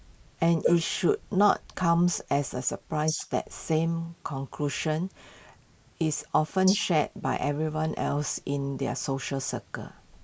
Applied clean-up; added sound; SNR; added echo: neural mask model Resemble Enhance denoiser.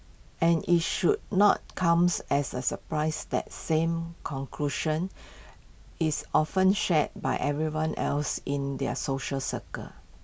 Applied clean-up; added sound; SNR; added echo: none; none; none; none.